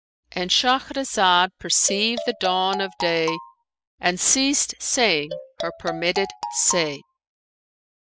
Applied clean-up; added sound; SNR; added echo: classical method spectral subtraction.